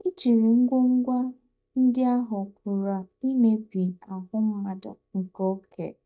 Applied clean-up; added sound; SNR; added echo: neural mask model DeepFilterNet 3.